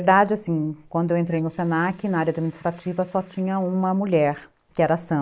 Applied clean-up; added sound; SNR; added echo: neural mask model Resemble Enhance denoiser.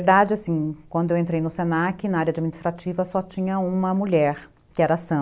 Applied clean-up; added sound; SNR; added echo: none; none; none; none.